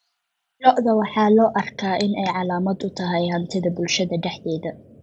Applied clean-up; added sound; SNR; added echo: none; none; none; none.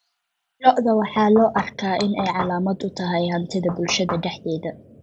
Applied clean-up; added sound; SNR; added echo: none; Knock / Wood; 10 dB; none.